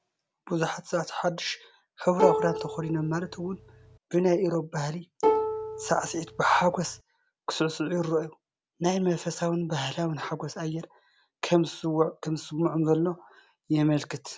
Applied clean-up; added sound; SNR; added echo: none; Plucked string instrument; 1 dB; none.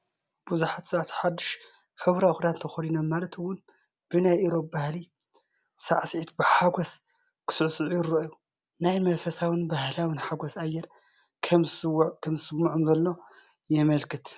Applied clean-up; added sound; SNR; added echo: none; none; none; none.